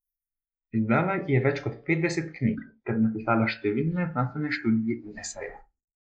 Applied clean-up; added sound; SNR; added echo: neural mask model Resemble Enhance denoiser.